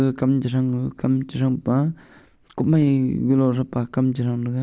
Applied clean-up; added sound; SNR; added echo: none; none; none; none.